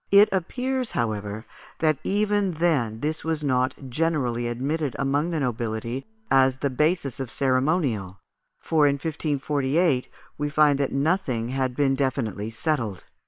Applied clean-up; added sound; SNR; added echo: neural separator model SepFormer WHAM!.